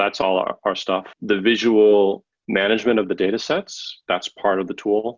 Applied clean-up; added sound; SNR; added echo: none; none; none; none.